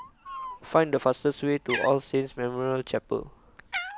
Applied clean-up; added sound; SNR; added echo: none; Cat; 11 dB; none.